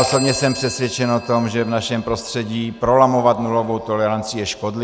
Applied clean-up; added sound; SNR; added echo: none; Telephone; 14 dB; none.